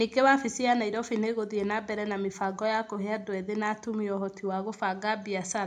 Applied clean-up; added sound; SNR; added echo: none; none; none; reverberation time 0.2 s.